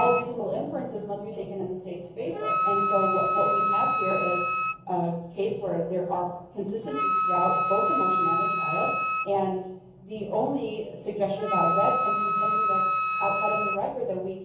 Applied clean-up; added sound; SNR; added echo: none; Wind instrument, woodwind instrument; -1 dB; reverberation time 0.7 s.